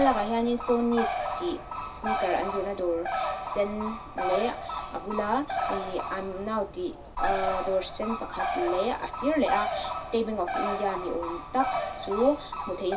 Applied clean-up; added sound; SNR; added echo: none; Bird; 3 dB; reverberation time 0.2 s.